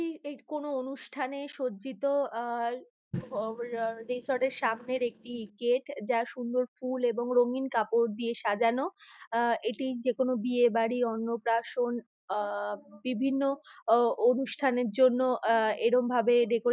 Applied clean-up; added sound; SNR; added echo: neural mask model DeepFilterNet 3.